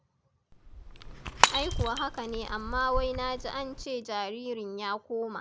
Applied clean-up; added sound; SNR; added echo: none; Shatter / Crushing; -2 dB; none.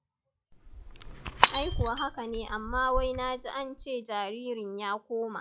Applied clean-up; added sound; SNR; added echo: classical method log-MMSE.